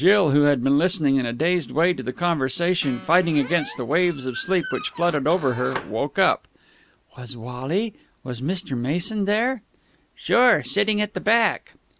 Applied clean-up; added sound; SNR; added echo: none; Squeak; 14 dB; none.